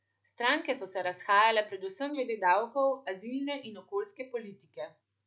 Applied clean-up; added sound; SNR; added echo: none; none; none; none.